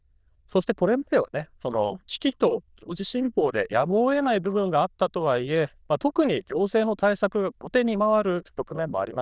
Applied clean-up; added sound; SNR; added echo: neural diffusion model UNIVERSE++.